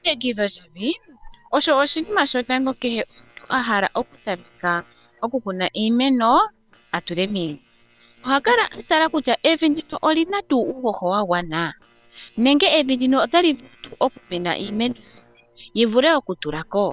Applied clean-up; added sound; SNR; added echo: neural separator model SepFormer WHAM!.